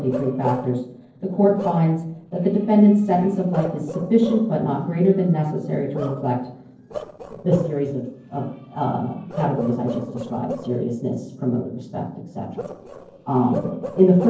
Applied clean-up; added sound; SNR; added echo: neural separator model SepFormer DNS4.